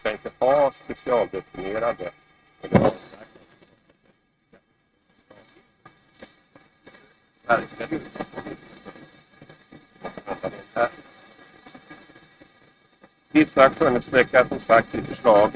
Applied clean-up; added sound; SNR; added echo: neural mask model RNNoise.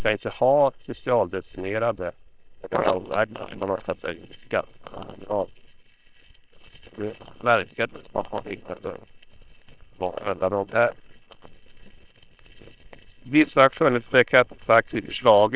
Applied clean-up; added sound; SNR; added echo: neural separator model SepFormer WHAM!.